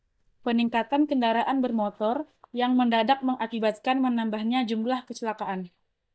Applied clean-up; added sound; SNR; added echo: neural mask model DeepFilterNet 3.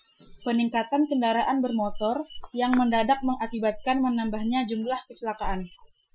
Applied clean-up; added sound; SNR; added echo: classical method Wiener filter.